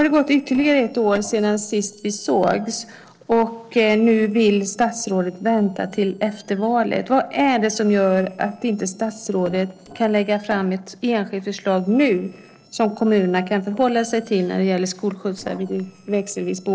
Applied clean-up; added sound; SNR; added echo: neural separator model SepFormer DNS4.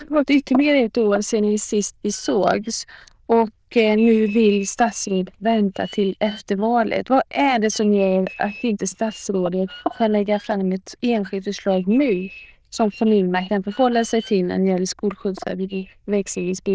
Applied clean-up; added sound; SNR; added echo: neural diffusion model UNIVERSE++.